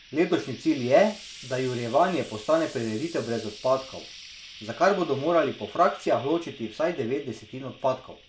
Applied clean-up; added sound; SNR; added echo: none; Frying (food); 19 dB; none.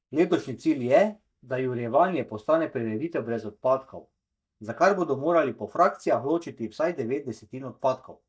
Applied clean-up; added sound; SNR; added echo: neural mask model DeepFilterNet 3.